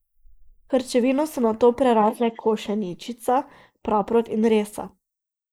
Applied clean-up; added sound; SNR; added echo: neural mask model Resemble Enhance denoiser.